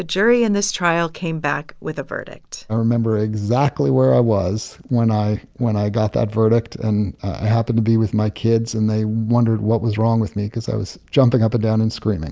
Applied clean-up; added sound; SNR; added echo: none; none; none; none.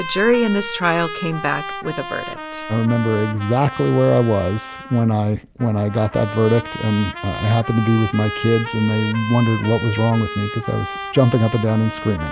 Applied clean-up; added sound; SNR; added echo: none; Trumpet; 11 dB; none.